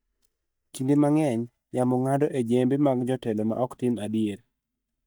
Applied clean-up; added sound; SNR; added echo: neural mask model DeepFilterNet 3.